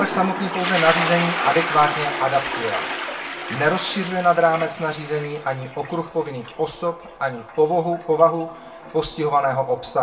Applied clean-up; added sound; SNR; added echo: none; Toilet flush; 7 dB; reverberation time 0.2 s.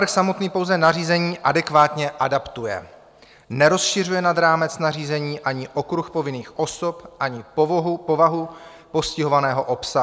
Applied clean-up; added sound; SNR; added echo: none; none; none; none.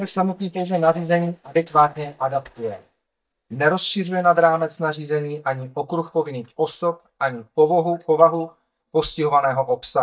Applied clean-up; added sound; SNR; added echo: neural mask model DeepFilterNet 3.